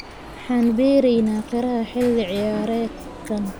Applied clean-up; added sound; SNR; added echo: none; Alarm; 15 dB; none.